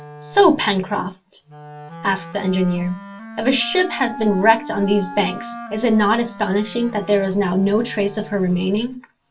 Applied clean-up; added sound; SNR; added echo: none; Wind instrument, woodwind instrument; 15 dB; reverberation time 0.2 s.